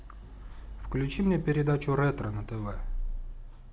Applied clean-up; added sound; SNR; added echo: none; none; none; none.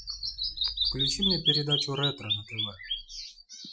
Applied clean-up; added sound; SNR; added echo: classical method Wiener filter.